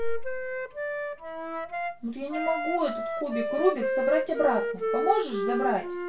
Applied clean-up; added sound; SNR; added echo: none; Wind instrument, woodwind instrument; 1 dB; reverberation time 0.2 s.